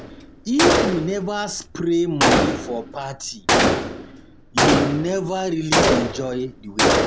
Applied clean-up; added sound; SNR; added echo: none; Gunshot, gunfire; -3 dB; none.